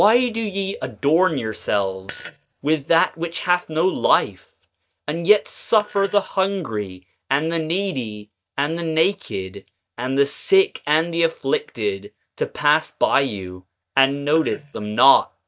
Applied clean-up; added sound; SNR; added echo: neural mask model DeepFilterNet 3.